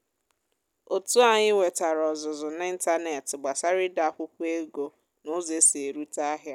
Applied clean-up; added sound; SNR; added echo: none; none; none; none.